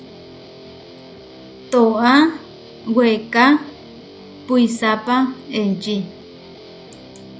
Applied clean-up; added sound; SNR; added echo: none; Guitar; 19 dB; none.